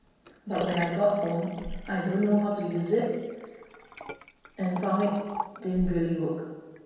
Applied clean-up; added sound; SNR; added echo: none; Liquid; 11 dB; reverberation time 1.2 s.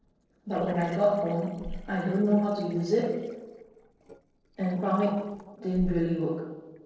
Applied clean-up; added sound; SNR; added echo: neural separator model SepFormer DNS4.